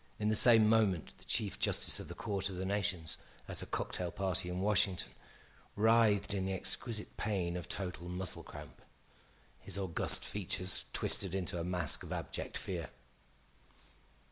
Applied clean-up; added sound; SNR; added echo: none; none; none; none.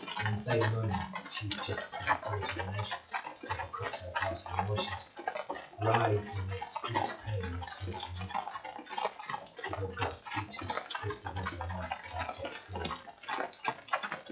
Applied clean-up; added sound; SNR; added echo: classical method WPE with log-MMSE.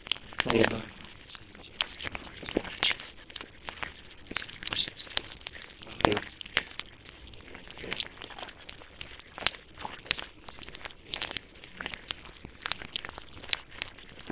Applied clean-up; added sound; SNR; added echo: neural separator model SepFormer WHAMR!.